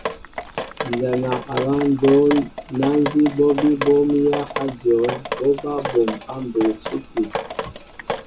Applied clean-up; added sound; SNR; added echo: none; Drip; 9 dB; reverberation time 0.2 s.